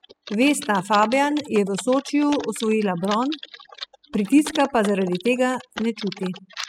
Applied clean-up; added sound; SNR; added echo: classical method spectral subtraction.